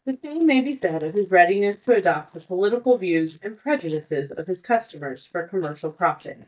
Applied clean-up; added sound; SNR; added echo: neural mask model DeepFilterNet 3.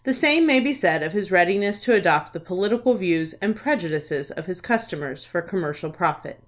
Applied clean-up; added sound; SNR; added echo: none; none; none; none.